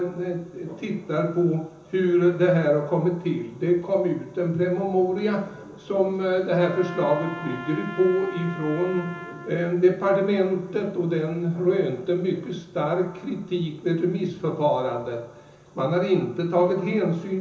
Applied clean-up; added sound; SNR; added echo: none; Trumpet; 13 dB; reverberation time 0.7 s.